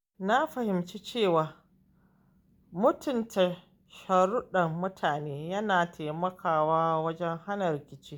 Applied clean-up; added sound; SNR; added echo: none; none; none; none.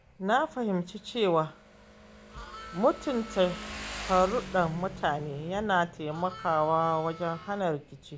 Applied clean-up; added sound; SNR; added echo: none; Motorcycle + Harmonica; 14 dB; none.